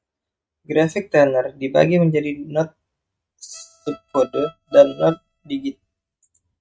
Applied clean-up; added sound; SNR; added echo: neural mask model RNNoise.